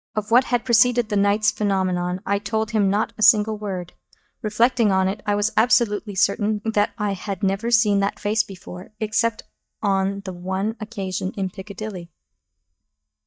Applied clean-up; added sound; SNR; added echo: neural mask model DeepFilterNet 3.